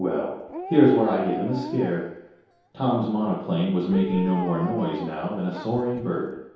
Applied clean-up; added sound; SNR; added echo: none; Dog; 12 dB; reverberation time 0.8 s.